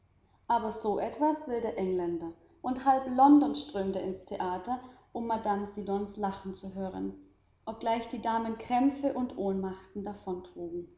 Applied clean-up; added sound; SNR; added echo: none; none; none; none.